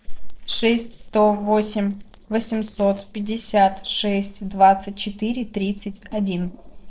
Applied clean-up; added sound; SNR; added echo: neural separator model SepFormer DNS4.